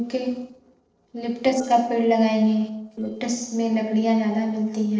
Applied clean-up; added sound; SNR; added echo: neural separator model SepFormer DNS4.